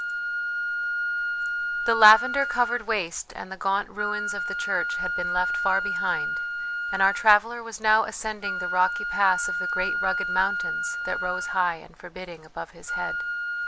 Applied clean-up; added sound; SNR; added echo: none; Wind instrument, woodwind instrument; 3 dB; none.